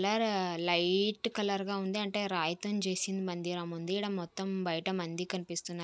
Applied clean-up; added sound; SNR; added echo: none; none; none; none.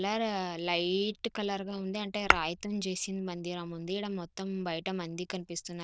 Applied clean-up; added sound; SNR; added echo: neural diffusion model UNIVERSE++.